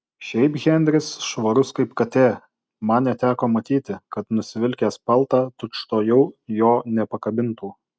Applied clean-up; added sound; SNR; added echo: none; none; none; none.